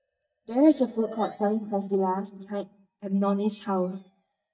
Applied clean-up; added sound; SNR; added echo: neural mask model DeepFilterNet 3.